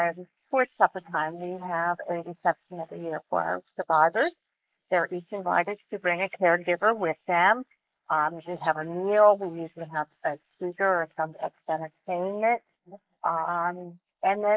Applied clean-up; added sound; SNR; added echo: neural mask model Resemble Enhance denoiser.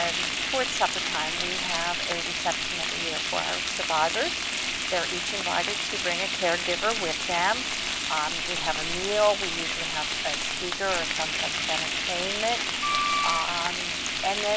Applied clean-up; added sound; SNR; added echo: none; Frying (food) + Wind instrument, woodwind instrument; -2 dB; none.